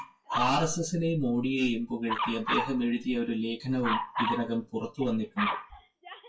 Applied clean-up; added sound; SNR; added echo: classical method WPE with log-MMSE.